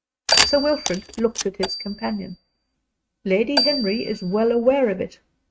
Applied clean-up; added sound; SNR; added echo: neural mask model RNNoise.